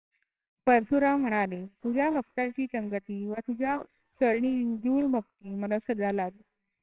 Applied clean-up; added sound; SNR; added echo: neural separator model SepFormer WHAMR!.